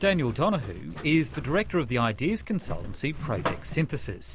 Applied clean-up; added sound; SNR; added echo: none; Zipper (clothing); 10 dB; none.